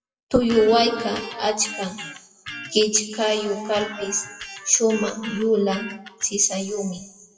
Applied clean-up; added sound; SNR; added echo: classical method WPE with log-MMSE.